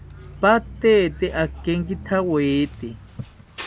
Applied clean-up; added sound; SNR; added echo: none; Bus; 15 dB; none.